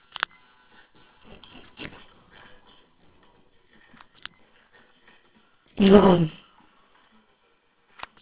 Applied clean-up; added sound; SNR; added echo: neural separator model SepFormer WHAMR!.